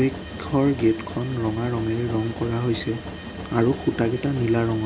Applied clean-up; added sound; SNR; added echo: none; Mechanisms; 11 dB; none.